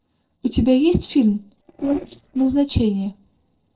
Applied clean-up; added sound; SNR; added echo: neural separator model SepFormer DNS4.